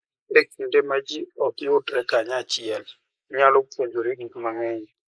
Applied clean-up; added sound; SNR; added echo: neural mask model Resemble Enhance denoiser.